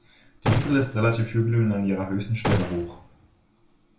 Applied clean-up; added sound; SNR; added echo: none; Gunshot, gunfire; 5 dB; reverberation time 0.4 s.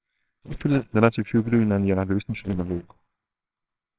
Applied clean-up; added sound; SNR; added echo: neural separator model SepFormer WHAMR!.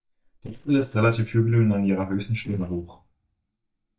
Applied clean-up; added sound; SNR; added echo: neural mask model DeepFilterNet 3.